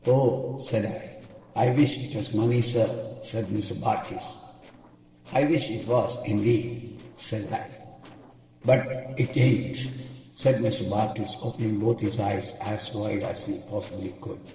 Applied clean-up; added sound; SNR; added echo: neural separator model SepFormer DNS4.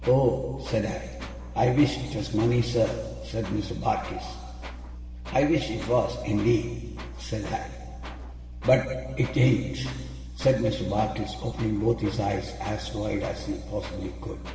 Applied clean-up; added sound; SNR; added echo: none; Tools; 20 dB; reverberation time 1.8 s.